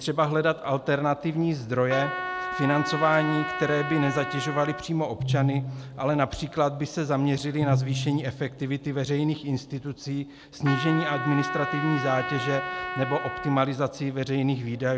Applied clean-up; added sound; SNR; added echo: none; Trumpet + Piano; 6 dB; none.